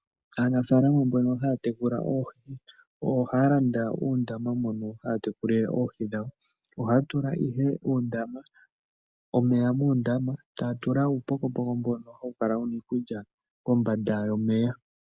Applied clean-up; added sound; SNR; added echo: none; none; none; none.